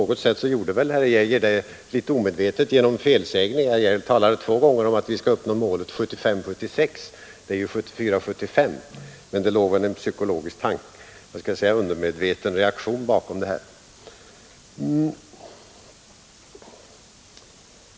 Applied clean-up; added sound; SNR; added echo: none; none; none; none.